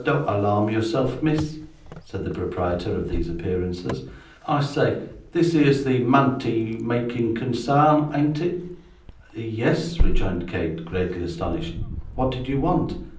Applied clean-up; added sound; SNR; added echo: none; Wind; 7 dB; reverberation time 0.6 s.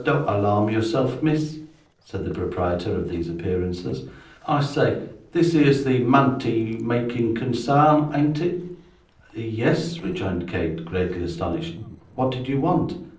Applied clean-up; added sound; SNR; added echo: neural separator model SepFormer DNS4.